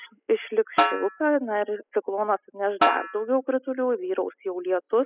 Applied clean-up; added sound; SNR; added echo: classical method spectral subtraction.